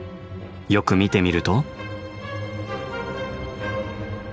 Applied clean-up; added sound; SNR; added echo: none; none; none; none.